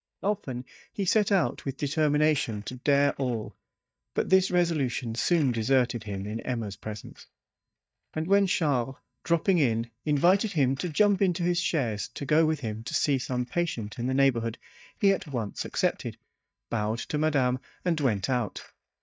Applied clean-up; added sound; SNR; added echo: neural mask model DeepFilterNet 3.